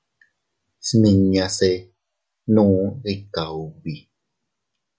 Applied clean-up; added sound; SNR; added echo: none; none; none; none.